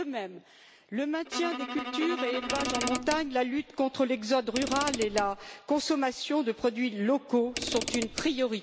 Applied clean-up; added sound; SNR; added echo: none; Mechanisms / Car + Bowed string instrument; 6 dB; none.